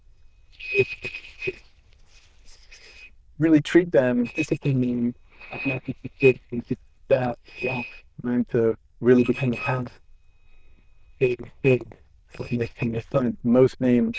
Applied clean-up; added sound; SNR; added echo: neural diffusion model UNIVERSE++.